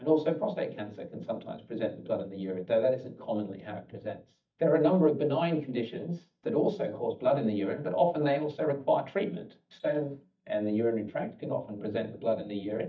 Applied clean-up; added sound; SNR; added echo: neural mask model DeepFilterNet 3.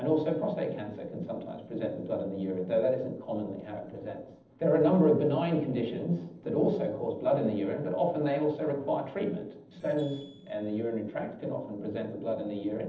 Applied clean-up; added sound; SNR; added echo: neural separator model SepFormer DNS4.